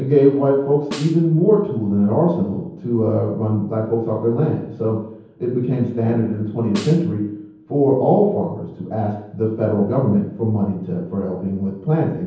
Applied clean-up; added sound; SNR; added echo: none; Snare drum; 18 dB; reverberation time 0.9 s.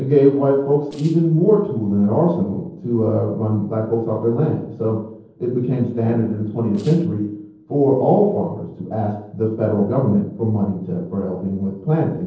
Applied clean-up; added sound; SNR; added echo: neural separator model SepFormer DNS4.